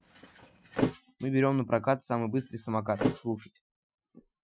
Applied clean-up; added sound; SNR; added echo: classical method Wiener filter.